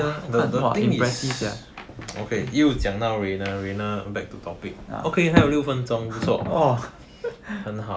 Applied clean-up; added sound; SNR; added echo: none; none; none; none.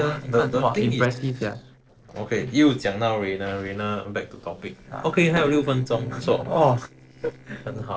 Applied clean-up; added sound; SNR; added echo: neural separator model SepFormer DNS4.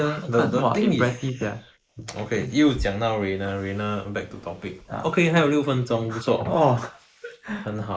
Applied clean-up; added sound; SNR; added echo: neural mask model Resemble Enhance denoiser.